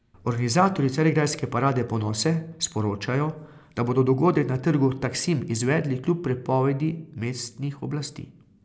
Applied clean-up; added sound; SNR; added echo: none; none; none; none.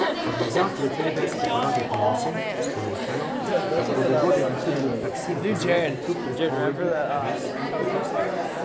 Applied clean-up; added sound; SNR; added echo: none; Chatter; -5 dB; reverberation time 1.0 s.